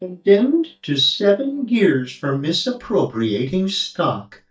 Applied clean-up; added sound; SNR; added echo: neural mask model DeepFilterNet 3.